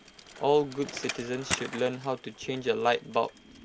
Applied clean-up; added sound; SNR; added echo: none; Bicycle; 11 dB; none.